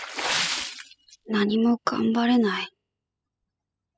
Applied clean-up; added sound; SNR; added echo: classical method spectral subtraction.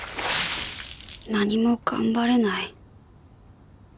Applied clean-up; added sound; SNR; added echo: none; Water / Splash, splatter; 8 dB; none.